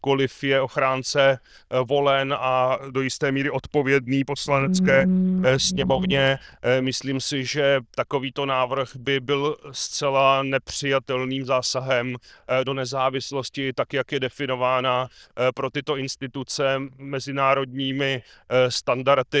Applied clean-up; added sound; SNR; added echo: neural diffusion model UNIVERSE++.